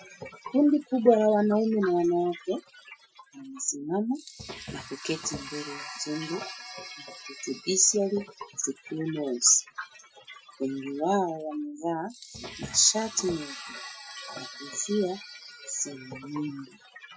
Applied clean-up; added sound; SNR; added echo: classical method Wiener filter.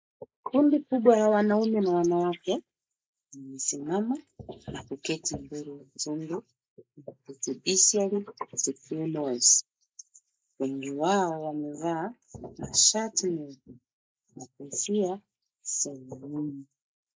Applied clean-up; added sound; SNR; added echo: neural mask model Resemble Enhance denoiser.